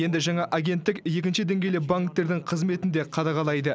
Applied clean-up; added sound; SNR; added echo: none; none; none; none.